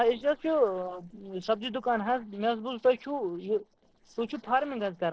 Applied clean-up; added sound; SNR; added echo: neural separator model SepFormer DNS4.